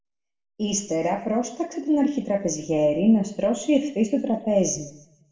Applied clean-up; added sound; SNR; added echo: none; none; none; reverberation time 0.7 s.